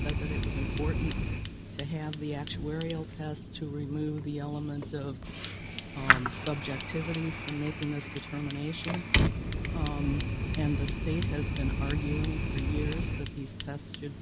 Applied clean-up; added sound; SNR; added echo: none; Fire; -5 dB; none.